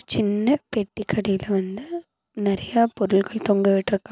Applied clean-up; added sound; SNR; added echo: none; none; none; none.